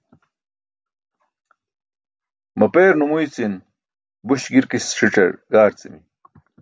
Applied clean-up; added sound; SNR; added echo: none; none; none; none.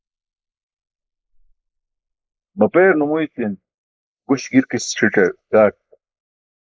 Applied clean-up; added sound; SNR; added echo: neural mask model Resemble Enhance denoiser.